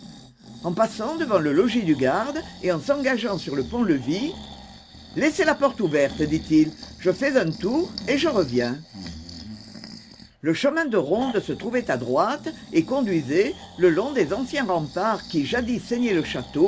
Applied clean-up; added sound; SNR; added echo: none; Breathing; 16 dB; none.